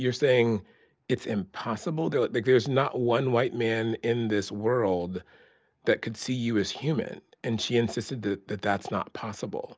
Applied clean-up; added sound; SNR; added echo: none; none; none; none.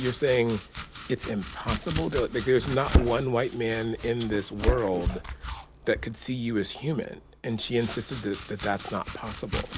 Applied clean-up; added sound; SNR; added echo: none; Domestic sounds, home sounds; 4 dB; none.